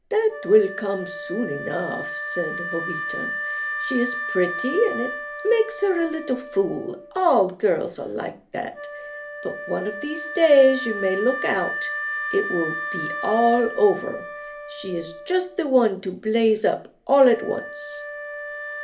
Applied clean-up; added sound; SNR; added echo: none; Wind instrument, woodwind instrument; 9 dB; reverberation time 0.3 s.